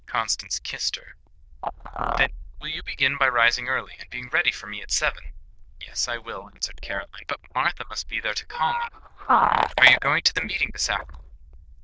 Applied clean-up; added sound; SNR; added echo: neural diffusion model UNIVERSE++.